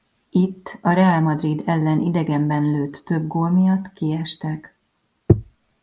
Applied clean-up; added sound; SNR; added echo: none; none; none; none.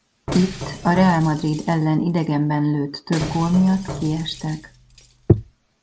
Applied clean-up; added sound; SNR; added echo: none; Knock + Shatter; 13 dB; none.